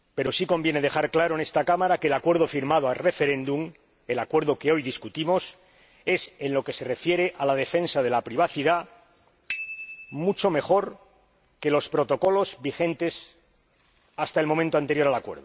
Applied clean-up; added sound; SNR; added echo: none; Bicycle bell; 16 dB; none.